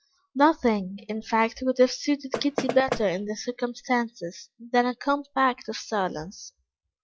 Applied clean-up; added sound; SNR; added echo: classical method log-MMSE.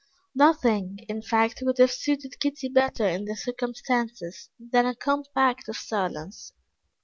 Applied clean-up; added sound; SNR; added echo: none; none; none; none.